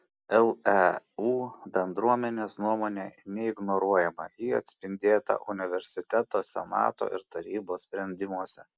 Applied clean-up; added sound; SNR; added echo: none; none; none; none.